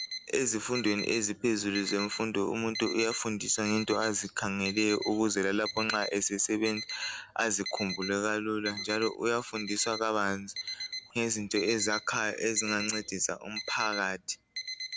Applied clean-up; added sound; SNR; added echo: none; Alarm; 10 dB; none.